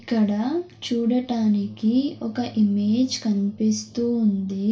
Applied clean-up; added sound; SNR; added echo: none; none; none; reverberation time 0.3 s.